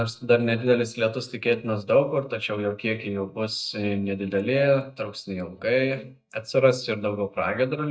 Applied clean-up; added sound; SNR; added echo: neural mask model DeepFilterNet 3.